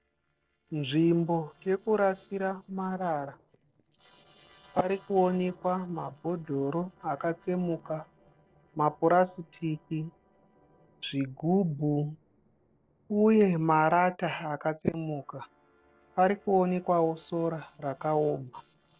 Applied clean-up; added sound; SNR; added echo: neural separator model SepFormer DNS4.